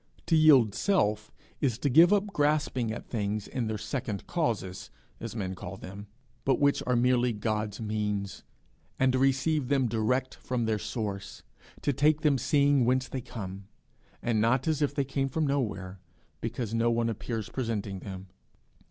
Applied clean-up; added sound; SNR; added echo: none; none; none; none.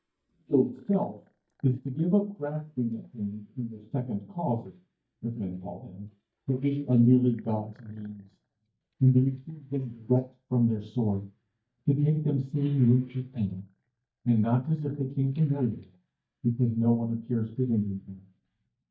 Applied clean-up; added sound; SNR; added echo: neural mask model DeepFilterNet 3.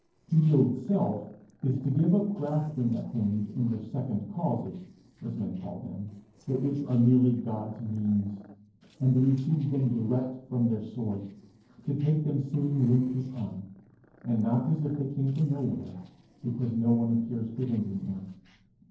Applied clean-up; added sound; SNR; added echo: neural separator model SepFormer DNS4.